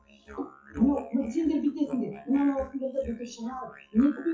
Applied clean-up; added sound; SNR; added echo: classical method WPE with log-MMSE.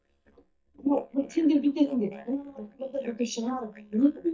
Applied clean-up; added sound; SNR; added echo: neural mask model DeepFilterNet 3.